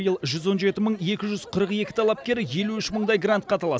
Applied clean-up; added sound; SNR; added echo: none; none; none; none.